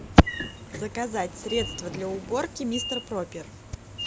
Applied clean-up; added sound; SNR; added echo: none; Sliding door / Train; 10 dB; none.